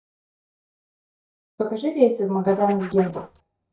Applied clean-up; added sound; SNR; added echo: neural mask model DeepFilterNet 3.